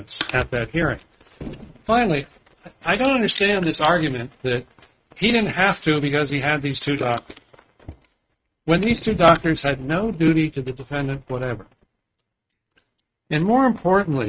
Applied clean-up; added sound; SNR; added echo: neural mask model RNNoise.